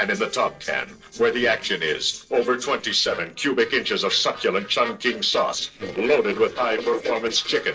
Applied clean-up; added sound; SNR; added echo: neural separator model SepFormer DNS4.